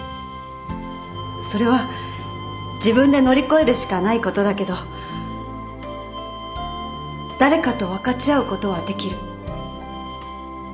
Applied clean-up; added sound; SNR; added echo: none; Bowed string instrument + Bowed string instrument; 12 dB; none.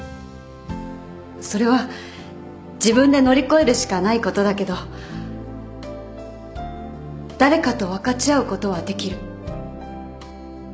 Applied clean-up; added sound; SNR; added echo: none; none; none; none.